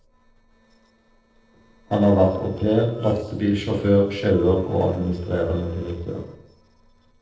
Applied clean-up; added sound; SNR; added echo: neural separator model SepFormer DNS4.